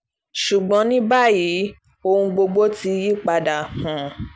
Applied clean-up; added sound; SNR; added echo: none; none; none; none.